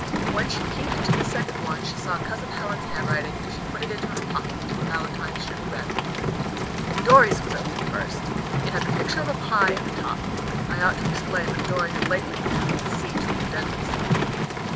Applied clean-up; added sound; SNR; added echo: none; Rain; -2 dB; none.